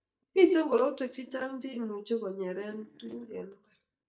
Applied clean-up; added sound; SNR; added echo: neural mask model DeepFilterNet 3.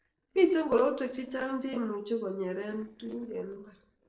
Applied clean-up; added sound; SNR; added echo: neural separator model SepFormer DNS4.